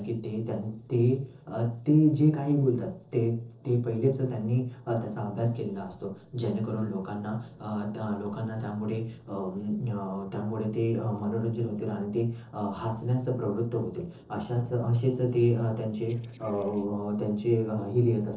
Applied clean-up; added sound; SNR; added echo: neural separator model SepFormer DNS4.